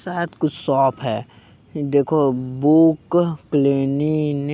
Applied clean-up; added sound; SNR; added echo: none; none; none; none.